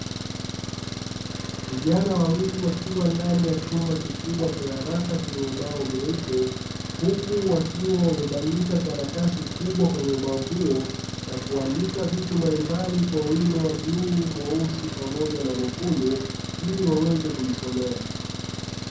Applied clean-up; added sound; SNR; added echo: none; Engine; 6 dB; reverberation time 0.6 s.